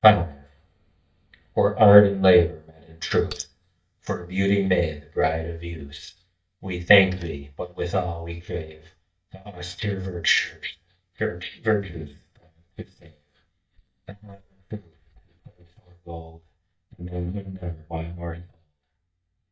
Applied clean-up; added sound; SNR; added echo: neural mask model DeepFilterNet 3.